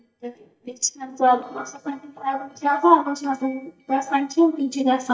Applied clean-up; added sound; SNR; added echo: neural mask model DeepFilterNet 3.